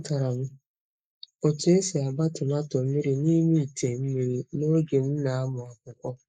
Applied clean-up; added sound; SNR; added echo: neural mask model Resemble Enhance denoiser.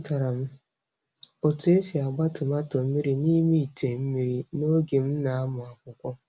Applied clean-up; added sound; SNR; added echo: none; none; none; none.